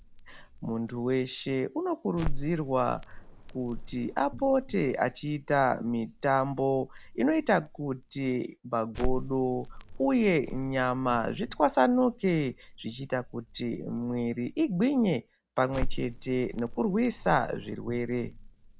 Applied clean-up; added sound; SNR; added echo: none; Crackle; 9 dB; none.